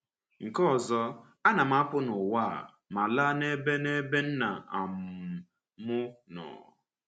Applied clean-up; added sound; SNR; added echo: none; none; none; none.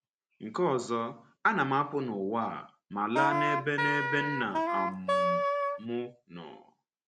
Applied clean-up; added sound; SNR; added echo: none; Wind instrument, woodwind instrument; -3 dB; none.